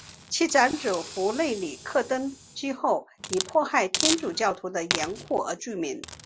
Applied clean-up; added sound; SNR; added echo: none; Hiss; 8 dB; none.